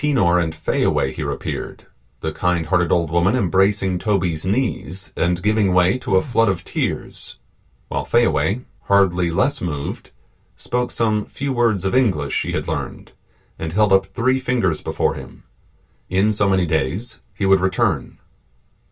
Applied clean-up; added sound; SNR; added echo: none; Telephone; 17 dB; reverberation time 0.2 s.